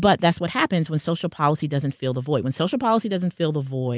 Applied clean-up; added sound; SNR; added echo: none; none; none; none.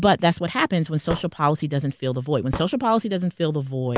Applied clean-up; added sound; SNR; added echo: none; Hammer / Wood; 14 dB; none.